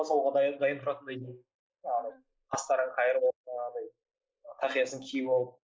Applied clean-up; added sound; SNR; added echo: neural mask model Resemble Enhance denoiser.